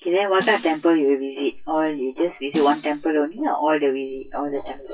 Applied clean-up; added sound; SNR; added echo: classical method WPE with log-MMSE.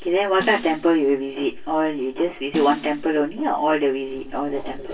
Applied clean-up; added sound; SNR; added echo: none; Snare drum; 15 dB; reverberation time 0.1 s.